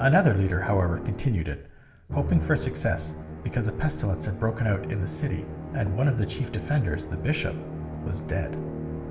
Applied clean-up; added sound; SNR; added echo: none; Musical instrument; 8 dB; reverberation time 0.7 s.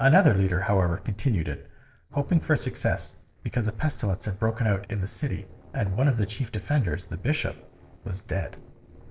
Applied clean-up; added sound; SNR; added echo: neural separator model SepFormer DNS4.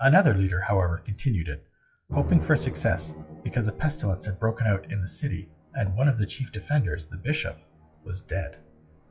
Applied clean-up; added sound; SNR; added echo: classical method WPE with log-MMSE.